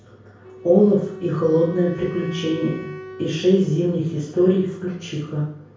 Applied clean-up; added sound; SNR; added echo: none; Wind instrument, woodwind instrument; 17 dB; reverberation time 0.6 s.